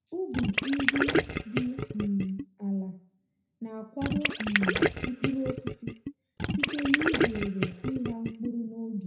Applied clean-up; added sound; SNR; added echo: none; Gurgling; -2 dB; reverberation time 0.5 s.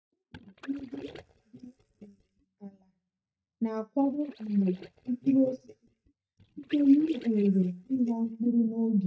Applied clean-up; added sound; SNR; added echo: neural mask model DeepFilterNet 3.